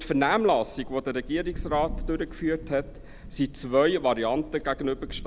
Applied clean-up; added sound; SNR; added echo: none; Thunder; 12 dB; none.